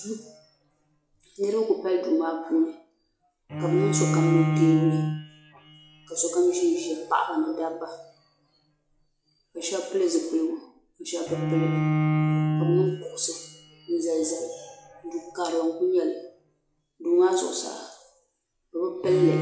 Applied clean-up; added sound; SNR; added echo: classical method log-MMSE.